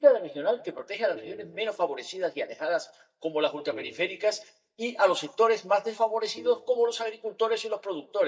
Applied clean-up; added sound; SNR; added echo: neural mask model DeepFilterNet 3.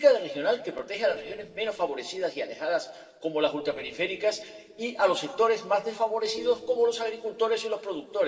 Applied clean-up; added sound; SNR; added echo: neural separator model SepFormer DNS4.